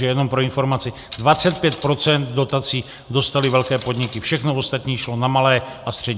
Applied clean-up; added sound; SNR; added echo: none; Coin (dropping); 19 dB; none.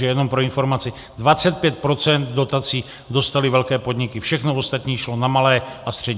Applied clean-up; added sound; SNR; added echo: none; none; none; none.